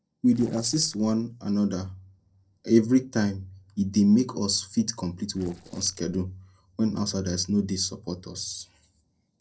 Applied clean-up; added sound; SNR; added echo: neural separator model SepFormer DNS4.